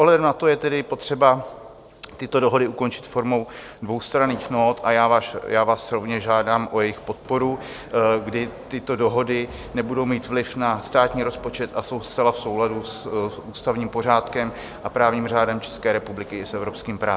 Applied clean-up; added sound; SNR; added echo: none; none; none; none.